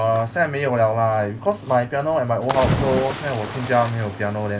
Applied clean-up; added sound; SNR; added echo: none; Cricket / Waves, surf; 8 dB; none.